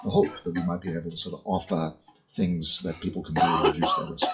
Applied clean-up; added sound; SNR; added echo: classical method WPE with log-MMSE.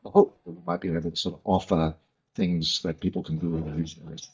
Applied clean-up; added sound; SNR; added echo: neural mask model DeepFilterNet 3.